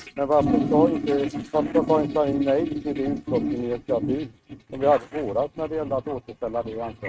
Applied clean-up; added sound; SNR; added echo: neural mask model RNNoise.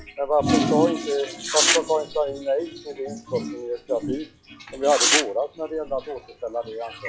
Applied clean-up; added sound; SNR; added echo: classical method log-MMSE.